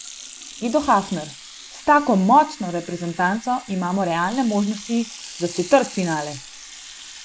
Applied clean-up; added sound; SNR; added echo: none; Sink (filling or washing) / Water tap, faucet; 14 dB; none.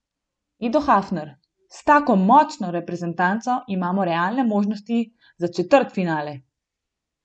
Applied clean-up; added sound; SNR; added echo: none; none; none; none.